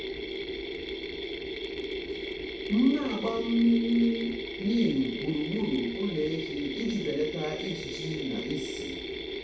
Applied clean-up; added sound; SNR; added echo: none; Mechanisms; 5 dB; reverberation time 0.6 s.